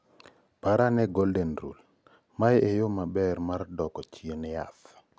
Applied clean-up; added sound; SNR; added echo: none; none; none; none.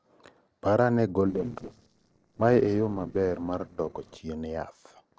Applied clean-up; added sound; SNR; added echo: neural separator model SepFormer DNS4.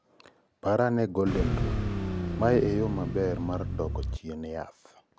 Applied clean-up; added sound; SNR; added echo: none; Car; 1 dB; none.